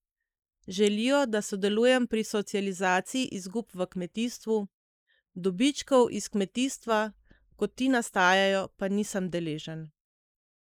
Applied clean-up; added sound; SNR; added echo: neural mask model Resemble Enhance denoiser.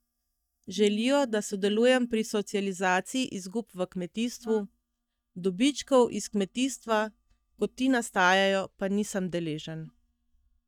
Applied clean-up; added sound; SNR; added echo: neural mask model DeepFilterNet 3.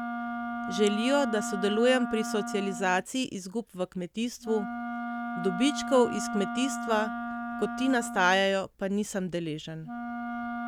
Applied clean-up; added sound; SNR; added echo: none; Wind instrument, woodwind instrument; 6 dB; none.